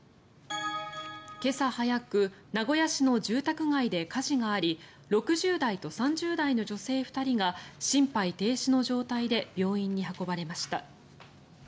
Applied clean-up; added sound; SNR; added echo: none; none; none; none.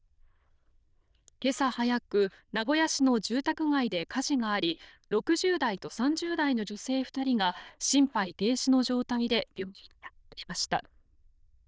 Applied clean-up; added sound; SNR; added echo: neural diffusion model UNIVERSE++.